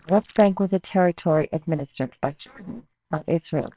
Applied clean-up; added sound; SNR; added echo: neural separator model SepFormer WHAMR!.